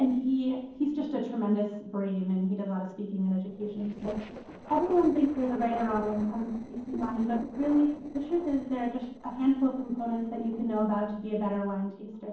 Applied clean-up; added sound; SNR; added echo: neural separator model SepFormer DNS4.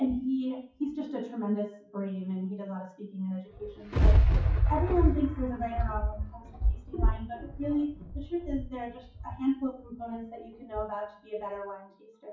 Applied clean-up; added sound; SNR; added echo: classical method WPE with log-MMSE.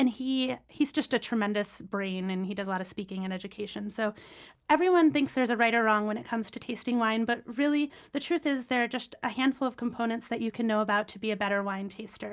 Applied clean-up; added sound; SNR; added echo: none; none; none; none.